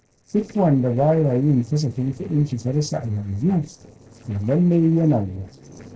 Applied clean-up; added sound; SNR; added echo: neural separator model SepFormer DNS4.